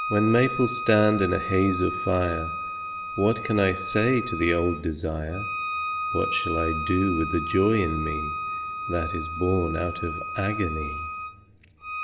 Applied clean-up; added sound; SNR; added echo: none; Bowed string instrument; 6 dB; reverberation time 2.1 s.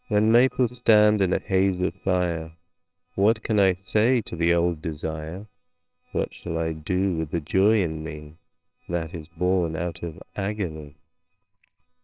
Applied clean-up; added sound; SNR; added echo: neural separator model SepFormer WHAMR!.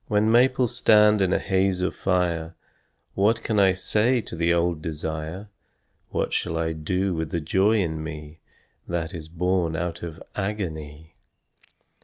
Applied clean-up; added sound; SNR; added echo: none; none; none; none.